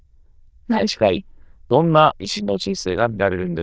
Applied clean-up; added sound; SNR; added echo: neural diffusion model UNIVERSE++.